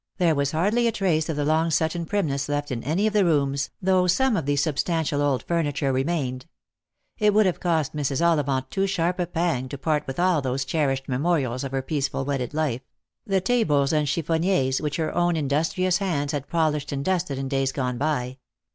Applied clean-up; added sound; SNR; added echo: none; none; none; none.